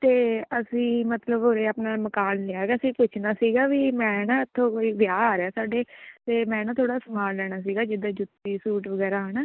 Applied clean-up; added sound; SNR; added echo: neural mask model Resemble Enhance denoiser.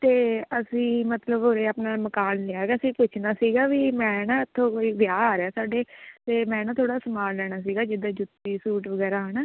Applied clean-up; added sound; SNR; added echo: none; none; none; none.